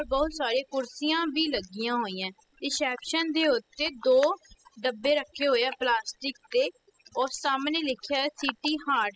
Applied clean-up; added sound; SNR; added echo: classical method spectral subtraction.